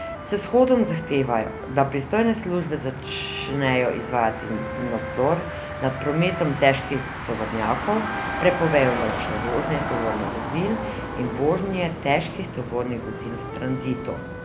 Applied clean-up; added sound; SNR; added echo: none; Wind instrument, woodwind instrument + Motor vehicle (road); 6 dB; none.